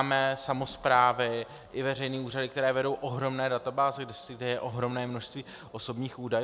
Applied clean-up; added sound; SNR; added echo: none; none; none; none.